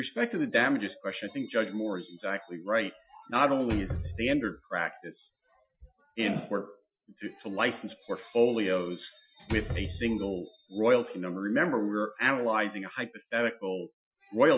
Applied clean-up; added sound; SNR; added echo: classical method Wiener filter.